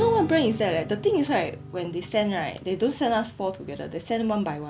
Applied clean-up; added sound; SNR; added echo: none; Strum; 14 dB; none.